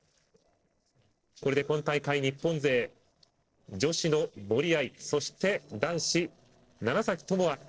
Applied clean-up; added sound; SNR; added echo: neural separator model SepFormer DNS4.